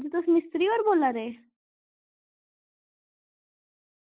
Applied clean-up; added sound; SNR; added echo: neural mask model Resemble Enhance denoiser.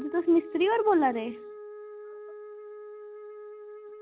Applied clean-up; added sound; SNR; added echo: none; Wind instrument, woodwind instrument; 14 dB; none.